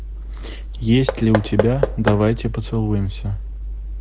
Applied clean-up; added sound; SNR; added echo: none; Knock / Wood; 5 dB; none.